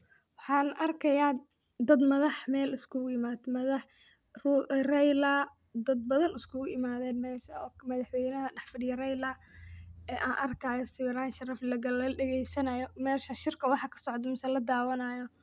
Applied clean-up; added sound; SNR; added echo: none; none; none; none.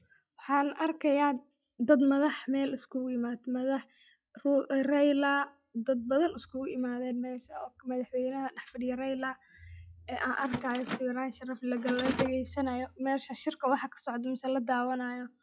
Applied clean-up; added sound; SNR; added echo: classical method log-MMSE.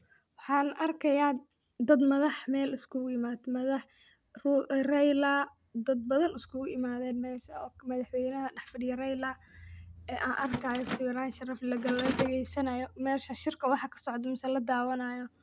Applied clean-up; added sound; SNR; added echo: none; Mechanisms; 9 dB; none.